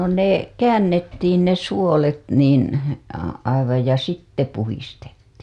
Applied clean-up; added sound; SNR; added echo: none; none; none; none.